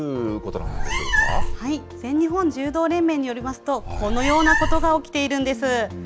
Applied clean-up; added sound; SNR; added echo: none; Meow; 0 dB; none.